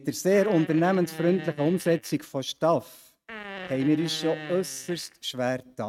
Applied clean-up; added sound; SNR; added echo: neural mask model RNNoise.